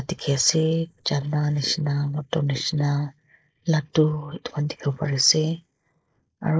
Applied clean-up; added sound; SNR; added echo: neural mask model Resemble Enhance denoiser.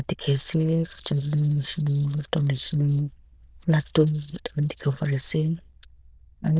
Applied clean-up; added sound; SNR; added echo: neural diffusion model UNIVERSE++.